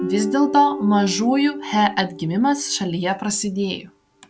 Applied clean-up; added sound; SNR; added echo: none; Guitar; 11 dB; none.